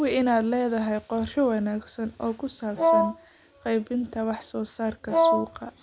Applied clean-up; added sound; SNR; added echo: none; Wind instrument, woodwind instrument; -4 dB; none.